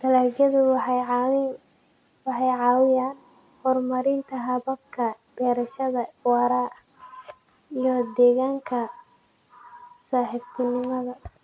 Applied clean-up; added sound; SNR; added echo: none; none; none; none.